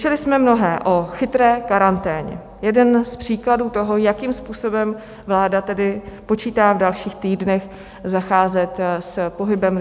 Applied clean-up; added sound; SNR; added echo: none; none; none; none.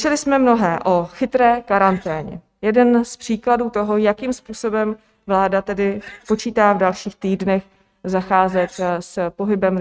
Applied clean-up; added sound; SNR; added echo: neural mask model RNNoise.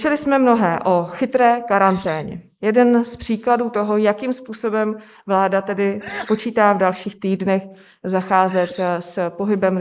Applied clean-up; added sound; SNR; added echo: neural mask model Resemble Enhance denoiser.